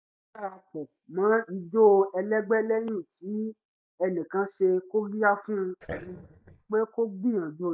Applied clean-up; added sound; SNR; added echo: neural mask model DeepFilterNet 3.